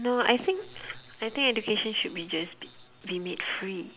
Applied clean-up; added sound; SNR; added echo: none; none; none; none.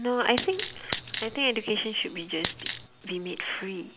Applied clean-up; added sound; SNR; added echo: none; Coin (dropping); 4 dB; none.